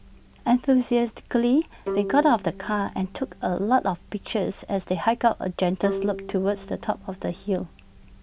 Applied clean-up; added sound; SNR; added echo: none; Bowed string instrument; 13 dB; none.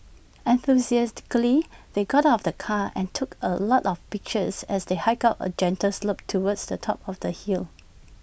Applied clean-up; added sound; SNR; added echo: none; none; none; none.